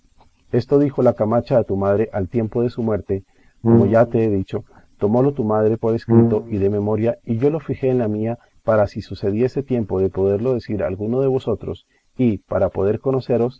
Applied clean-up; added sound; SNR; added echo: none; Brass instrument; -1 dB; none.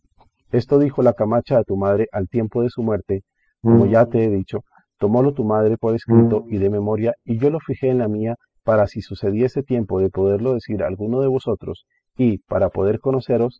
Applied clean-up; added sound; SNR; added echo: classical method spectral subtraction.